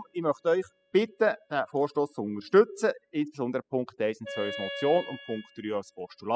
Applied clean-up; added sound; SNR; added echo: classical method spectral subtraction.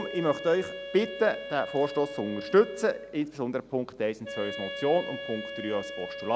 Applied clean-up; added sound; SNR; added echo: none; Wind instrument, woodwind instrument; 10 dB; none.